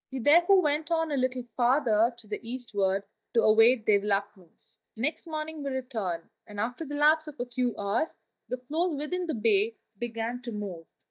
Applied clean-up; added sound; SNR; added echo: neural mask model DeepFilterNet 3.